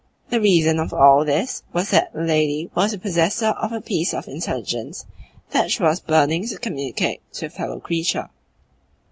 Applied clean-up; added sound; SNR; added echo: none; none; none; none.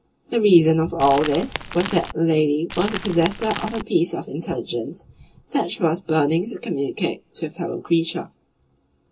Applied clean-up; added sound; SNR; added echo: none; Crumpling, crinkling / Crackle; 9 dB; reverberation time 0.2 s.